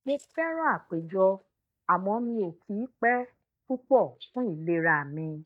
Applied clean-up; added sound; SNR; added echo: neural mask model DeepFilterNet 3.